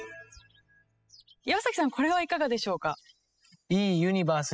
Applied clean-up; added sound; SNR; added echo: classical method spectral subtraction.